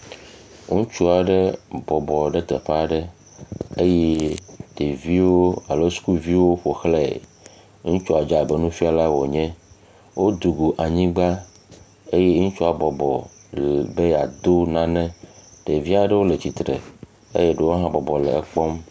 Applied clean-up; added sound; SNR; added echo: none; none; none; none.